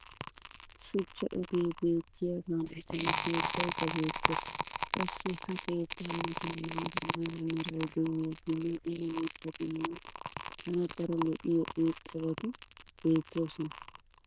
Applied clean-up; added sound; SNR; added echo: neural diffusion model UNIVERSE++.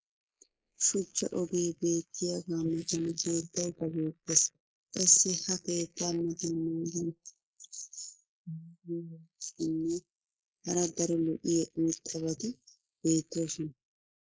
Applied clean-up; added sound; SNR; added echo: neural mask model Resemble Enhance denoiser.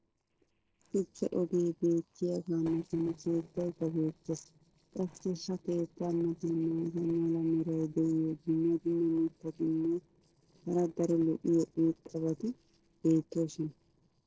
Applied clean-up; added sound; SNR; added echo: neural separator model SepFormer DNS4.